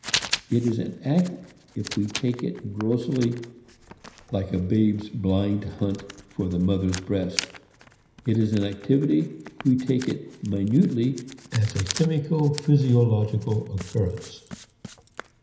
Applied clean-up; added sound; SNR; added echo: none; Writing; 14 dB; reverberation time 0.9 s.